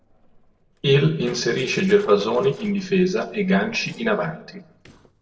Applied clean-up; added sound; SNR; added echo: neural separator model SepFormer DNS4.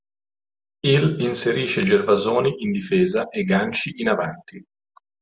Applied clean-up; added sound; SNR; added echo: none; none; none; none.